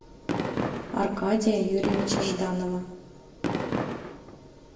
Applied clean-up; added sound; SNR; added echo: none; Fireworks; 3 dB; reverberation time 1.0 s.